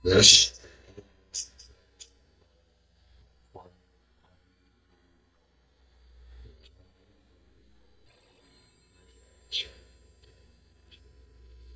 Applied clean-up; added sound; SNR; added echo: neural mask model DeepFilterNet 3.